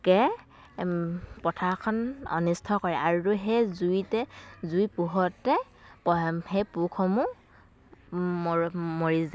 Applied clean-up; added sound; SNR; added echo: none; none; none; none.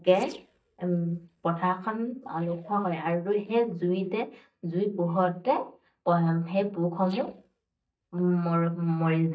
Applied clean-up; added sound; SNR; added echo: neural mask model DeepFilterNet 3.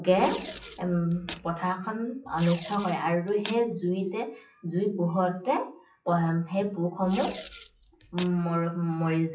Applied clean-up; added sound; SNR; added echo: classical method WPE with log-MMSE.